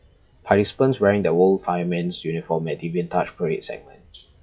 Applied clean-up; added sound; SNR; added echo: classical method log-MMSE.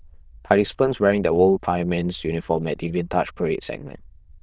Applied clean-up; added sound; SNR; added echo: neural diffusion model UNIVERSE++.